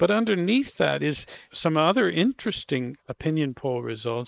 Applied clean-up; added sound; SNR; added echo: neural mask model Resemble Enhance denoiser.